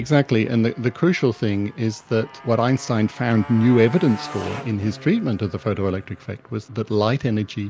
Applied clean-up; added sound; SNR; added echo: none; Motorcycle; 19 dB; none.